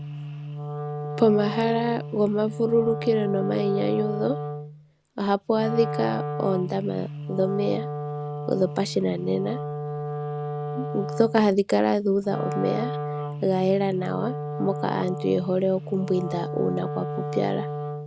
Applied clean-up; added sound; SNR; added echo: none; Wind instrument, woodwind instrument; 6 dB; none.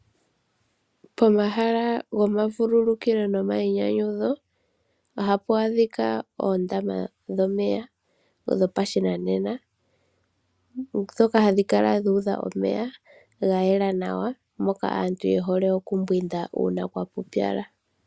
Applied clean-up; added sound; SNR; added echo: none; none; none; none.